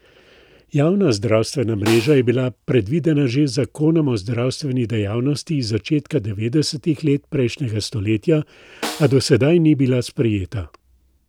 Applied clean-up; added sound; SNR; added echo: none; Snare drum; 15 dB; none.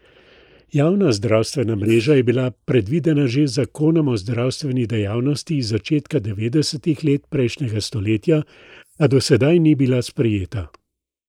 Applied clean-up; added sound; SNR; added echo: neural mask model Resemble Enhance denoiser.